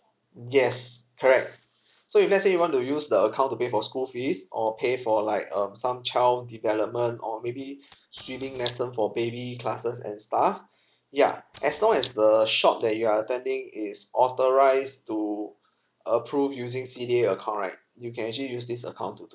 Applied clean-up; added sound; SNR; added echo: none; Camera; 16 dB; none.